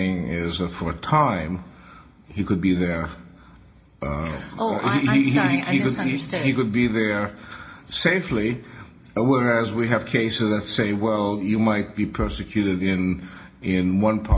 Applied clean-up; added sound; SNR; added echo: none; none; none; reverberation time 0.4 s.